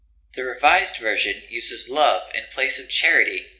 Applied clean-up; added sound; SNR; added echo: none; none; none; reverberation time 0.4 s.